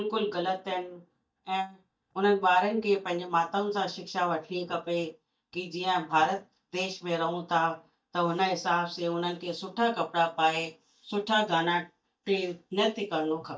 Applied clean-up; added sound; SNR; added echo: neural mask model DeepFilterNet 3.